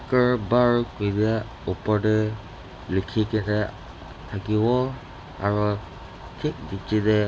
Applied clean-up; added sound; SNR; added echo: none; none; none; none.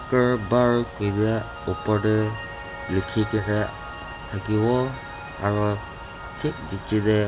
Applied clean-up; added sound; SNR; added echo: none; Piano; 14 dB; none.